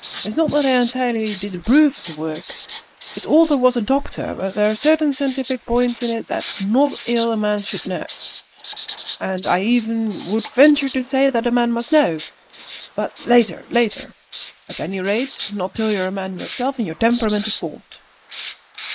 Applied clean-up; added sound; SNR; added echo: neural mask model Resemble Enhance denoiser.